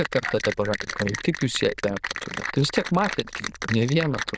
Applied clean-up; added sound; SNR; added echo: neural diffusion model UNIVERSE++.